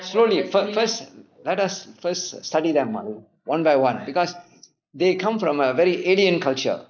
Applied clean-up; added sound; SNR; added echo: neural mask model Resemble Enhance denoiser.